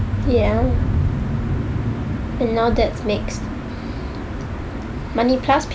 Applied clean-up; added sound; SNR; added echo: none; none; none; none.